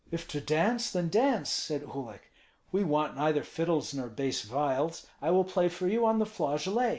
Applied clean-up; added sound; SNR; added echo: none; none; none; none.